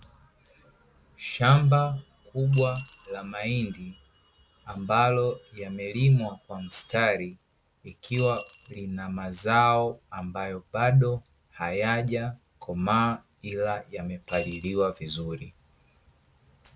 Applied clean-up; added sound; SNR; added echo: none; Coin (dropping) / Glass; 16 dB; none.